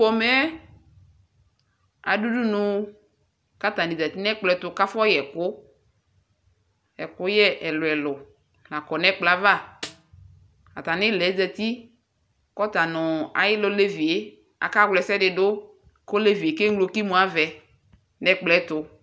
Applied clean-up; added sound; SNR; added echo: none; Snare drum; 18 dB; none.